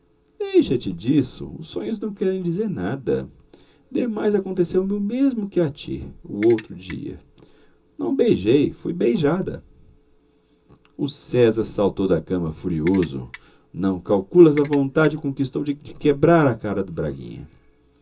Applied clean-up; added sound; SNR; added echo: none; Ratchet, pawl; 11 dB; reverberation time 0.2 s.